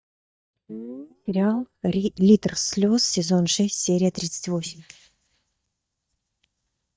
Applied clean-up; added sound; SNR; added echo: neural mask model DeepFilterNet 3.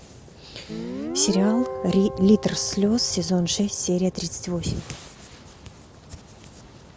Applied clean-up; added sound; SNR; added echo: none; Guitar; 11 dB; none.